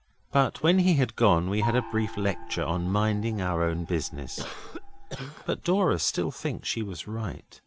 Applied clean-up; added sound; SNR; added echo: none; Cough + Gong; 11 dB; none.